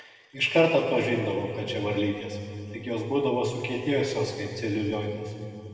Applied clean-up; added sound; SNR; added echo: none; none; none; reverberation time 2.4 s.